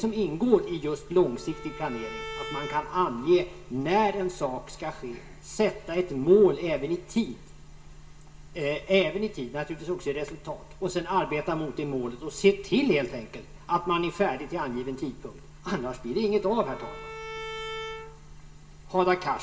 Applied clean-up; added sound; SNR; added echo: none; Bowed string instrument; 13 dB; reverberation time 0.2 s.